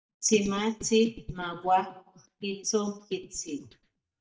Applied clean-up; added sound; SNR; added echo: neural mask model DeepFilterNet 3.